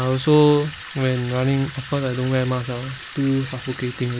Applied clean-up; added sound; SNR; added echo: none; Sink (filling or washing) / Water tap, faucet; 11 dB; none.